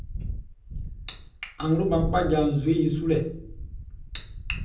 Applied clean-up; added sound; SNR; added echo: none; Wind; 8 dB; reverberation time 0.6 s.